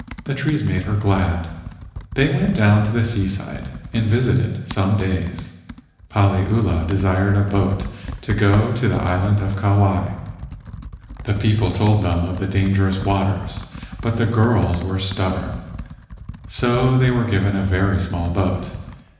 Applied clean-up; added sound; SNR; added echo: none; Computer keyboard; 14 dB; reverberation time 1.0 s.